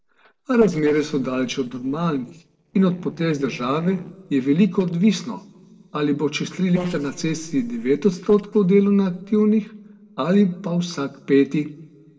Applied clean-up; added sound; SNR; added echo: neural separator model SepFormer DNS4.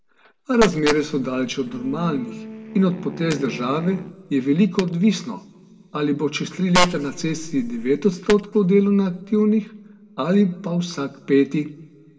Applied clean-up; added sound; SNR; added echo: none; Wind instrument, woodwind instrument; 15 dB; reverberation time 1.2 s.